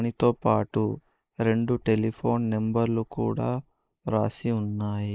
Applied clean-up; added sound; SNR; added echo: neural mask model Resemble Enhance denoiser.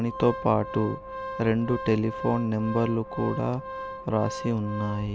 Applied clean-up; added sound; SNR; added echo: none; Organ; 10 dB; none.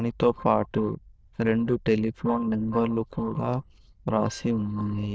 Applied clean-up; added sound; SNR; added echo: neural diffusion model UNIVERSE++.